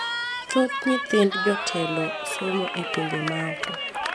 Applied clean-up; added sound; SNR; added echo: none; Cheering; 2 dB; none.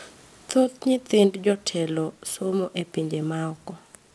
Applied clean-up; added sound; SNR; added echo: none; none; none; none.